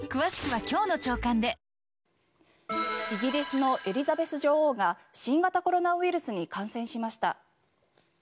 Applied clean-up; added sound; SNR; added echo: none; none; none; none.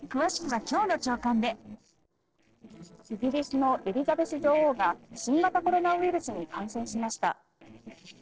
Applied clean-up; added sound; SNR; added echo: neural separator model SepFormer DNS4.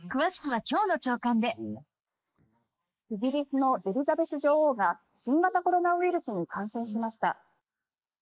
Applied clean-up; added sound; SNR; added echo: neural mask model Resemble Enhance denoiser.